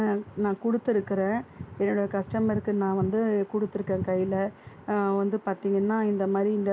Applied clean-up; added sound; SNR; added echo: none; none; none; none.